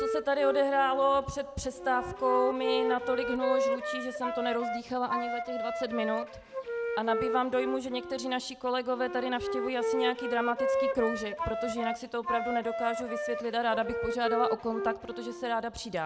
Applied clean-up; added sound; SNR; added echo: none; Wind instrument, woodwind instrument; 3 dB; none.